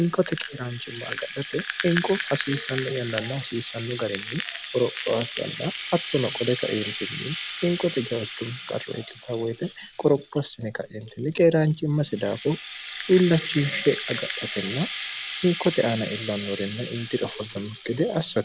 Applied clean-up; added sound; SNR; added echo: none; Rattle (instrument); 6 dB; none.